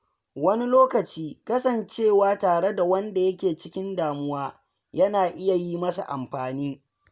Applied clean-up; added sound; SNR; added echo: none; none; none; none.